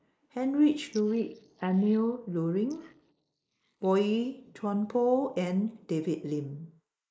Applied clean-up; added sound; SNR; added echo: neural mask model Resemble Enhance denoiser.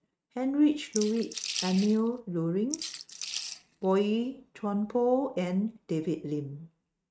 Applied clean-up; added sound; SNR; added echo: neural mask model RNNoise.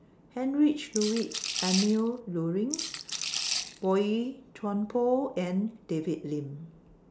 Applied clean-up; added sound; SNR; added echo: none; Rattle / Rattle (instrument); 4 dB; none.